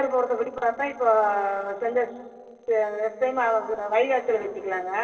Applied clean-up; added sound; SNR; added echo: neural separator model SepFormer DNS4.